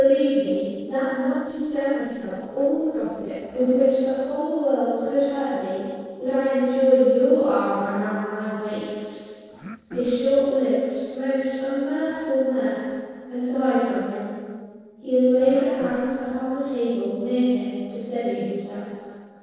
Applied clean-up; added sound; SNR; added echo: neural separator model SepFormer DNS4.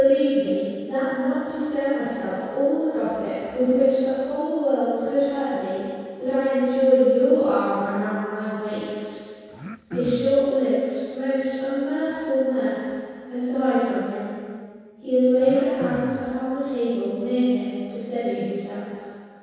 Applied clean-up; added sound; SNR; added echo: none; Cough; 13 dB; reverberation time 2.0 s.